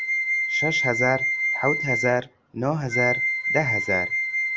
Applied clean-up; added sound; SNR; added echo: none; Wind instrument, woodwind instrument; -2 dB; none.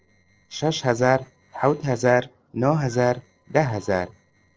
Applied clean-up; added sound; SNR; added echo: neural separator model SepFormer DNS4.